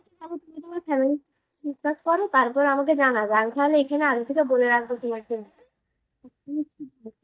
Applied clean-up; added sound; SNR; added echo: neural mask model DeepFilterNet 3.